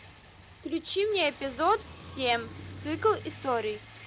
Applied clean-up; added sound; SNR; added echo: none; Car + Rattle; 15 dB; none.